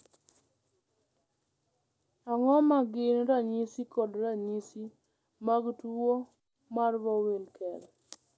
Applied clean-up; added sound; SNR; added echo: none; none; none; none.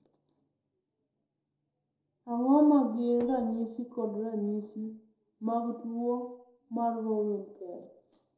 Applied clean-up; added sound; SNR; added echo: neural separator model SepFormer DNS4.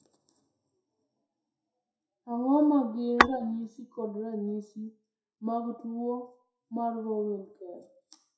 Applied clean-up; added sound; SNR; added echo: classical method WPE with log-MMSE.